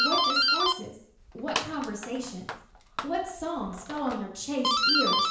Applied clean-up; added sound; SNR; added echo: none; Doorbell; -4 dB; reverberation time 0.5 s.